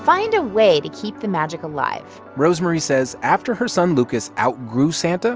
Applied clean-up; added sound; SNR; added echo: none; none; none; none.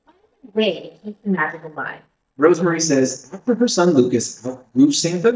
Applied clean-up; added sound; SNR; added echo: neural mask model DeepFilterNet 3.